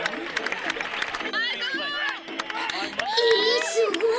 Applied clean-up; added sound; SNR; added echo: none; Cheering / Clapping; 1 dB; reverberation time 0.2 s.